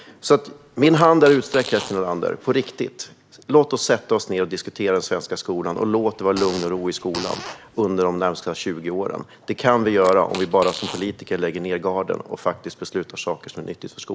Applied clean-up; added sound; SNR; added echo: none; Fart + Fart; 14 dB; none.